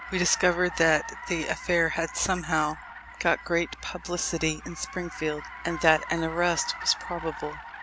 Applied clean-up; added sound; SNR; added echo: none; Car; 13 dB; none.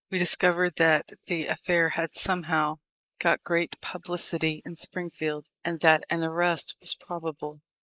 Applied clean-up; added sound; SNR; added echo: neural mask model Resemble Enhance denoiser.